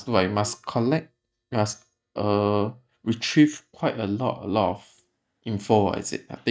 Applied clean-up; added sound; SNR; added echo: neural mask model DeepFilterNet 3.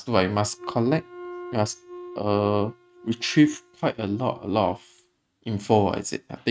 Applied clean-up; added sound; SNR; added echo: neural mask model RNNoise.